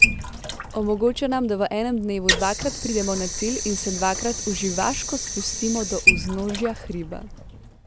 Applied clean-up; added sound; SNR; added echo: none; Sink (filling or washing) / Water; 0 dB; none.